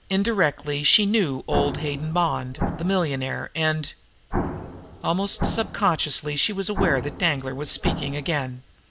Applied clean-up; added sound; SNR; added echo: none; Explosion; 5 dB; none.